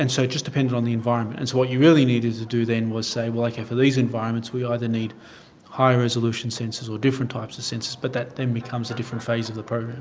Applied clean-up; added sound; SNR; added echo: none; none; none; none.